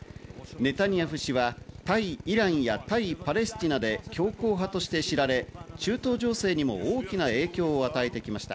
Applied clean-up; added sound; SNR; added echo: none; Drill; 16 dB; none.